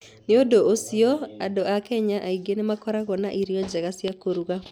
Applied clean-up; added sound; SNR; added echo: none; none; none; none.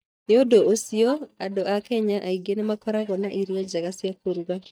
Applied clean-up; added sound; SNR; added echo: neural mask model DeepFilterNet 3.